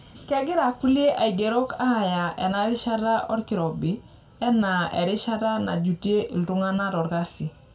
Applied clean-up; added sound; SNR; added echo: none; none; none; reverberation time 0.2 s.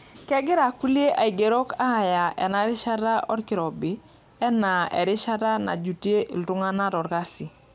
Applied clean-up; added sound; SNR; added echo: none; none; none; none.